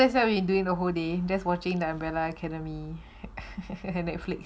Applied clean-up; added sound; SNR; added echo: none; none; none; none.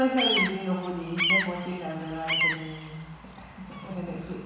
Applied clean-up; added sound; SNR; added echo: none; Bird vocalization, bird call, bird song; 0 dB; reverberation time 1.1 s.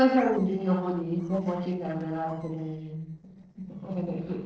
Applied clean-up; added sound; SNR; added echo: neural separator model SepFormer DNS4.